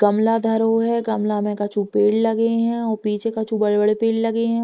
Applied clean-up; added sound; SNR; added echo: neural mask model Resemble Enhance denoiser.